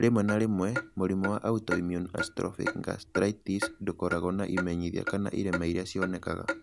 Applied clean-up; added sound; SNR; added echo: none; Clock; 8 dB; none.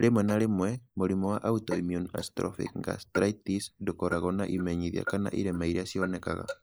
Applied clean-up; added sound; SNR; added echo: neural mask model Resemble Enhance denoiser.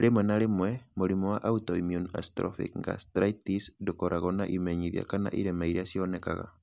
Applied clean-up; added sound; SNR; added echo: none; none; none; none.